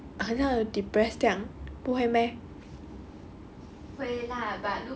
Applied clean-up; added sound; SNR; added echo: none; none; none; none.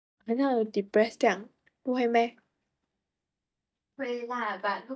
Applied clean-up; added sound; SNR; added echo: neural mask model DeepFilterNet 3.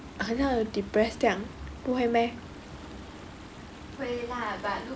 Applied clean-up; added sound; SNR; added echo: none; Stream / Ocean; 19 dB; none.